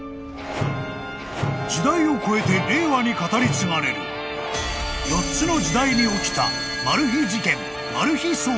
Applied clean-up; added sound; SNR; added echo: none; Bass guitar; 17 dB; none.